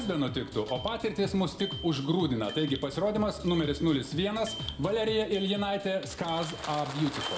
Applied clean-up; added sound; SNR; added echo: none; Bicycle bell; 16 dB; reverberation time 1.0 s.